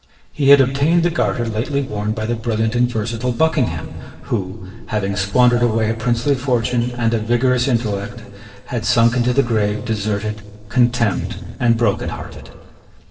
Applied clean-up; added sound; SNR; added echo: neural separator model SepFormer DNS4.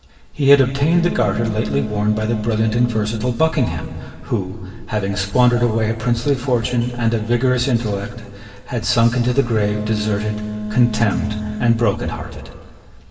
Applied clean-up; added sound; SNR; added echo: none; Wind instrument, woodwind instrument; 8 dB; reverberation time 2.2 s.